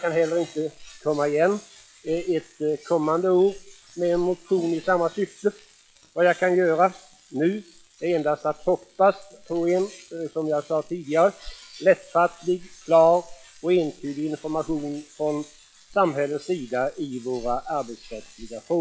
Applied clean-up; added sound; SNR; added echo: classical method log-MMSE.